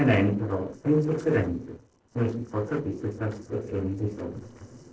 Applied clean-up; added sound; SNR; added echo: neural separator model SepFormer DNS4.